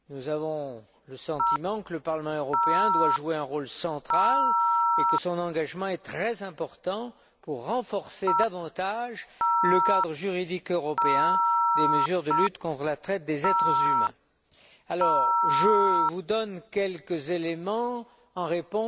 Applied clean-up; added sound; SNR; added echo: none; Telephone; -5 dB; none.